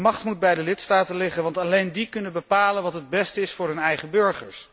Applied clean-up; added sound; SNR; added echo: none; none; none; none.